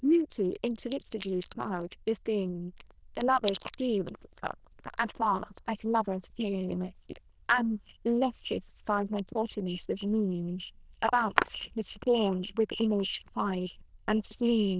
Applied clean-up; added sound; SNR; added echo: neural diffusion model UNIVERSE++.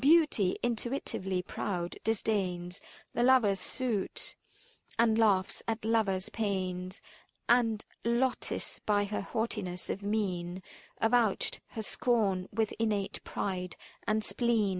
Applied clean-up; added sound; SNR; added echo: none; none; none; none.